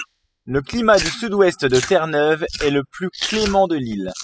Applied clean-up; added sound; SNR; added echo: classical method spectral subtraction.